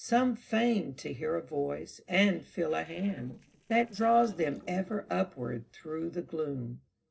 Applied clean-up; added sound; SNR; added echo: neural separator model SepFormer DNS4.